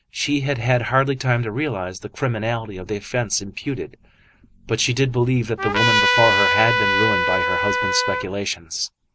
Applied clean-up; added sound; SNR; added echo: none; Trumpet; -3 dB; none.